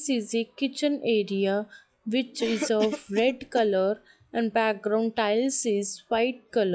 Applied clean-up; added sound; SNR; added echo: classical method log-MMSE.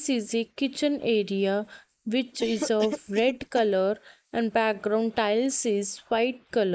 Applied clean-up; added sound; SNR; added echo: neural mask model Resemble Enhance denoiser.